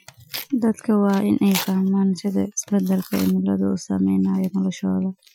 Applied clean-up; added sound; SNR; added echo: classical method Wiener filter.